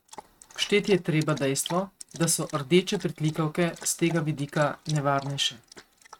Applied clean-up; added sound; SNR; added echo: neural mask model RNNoise.